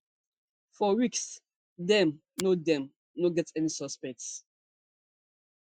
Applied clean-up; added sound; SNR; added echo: classical method Wiener filter.